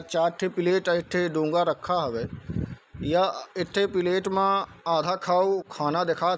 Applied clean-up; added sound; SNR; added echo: none; none; none; none.